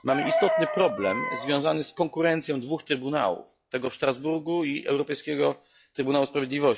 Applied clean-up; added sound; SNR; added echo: classical method log-MMSE.